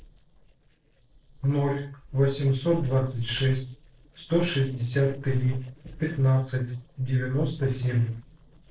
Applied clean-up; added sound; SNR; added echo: neural separator model SepFormer DNS4.